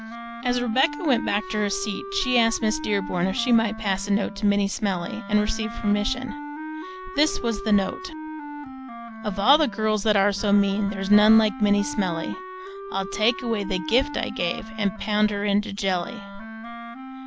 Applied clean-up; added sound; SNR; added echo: none; Wind instrument, woodwind instrument; 11 dB; none.